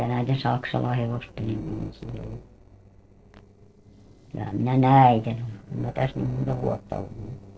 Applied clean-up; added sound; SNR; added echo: neural separator model SepFormer DNS4.